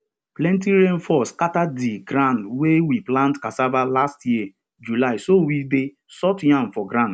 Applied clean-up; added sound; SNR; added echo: none; none; none; none.